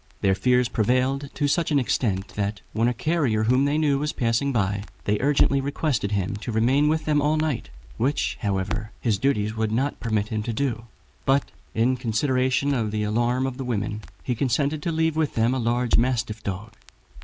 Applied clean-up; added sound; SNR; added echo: none; Crackle; 9 dB; none.